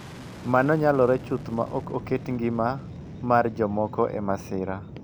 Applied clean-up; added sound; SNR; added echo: none; Fixed-wing aircraft, airplane; 13 dB; none.